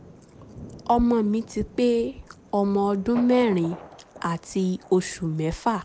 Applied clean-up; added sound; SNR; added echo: none; Thunder; 20 dB; none.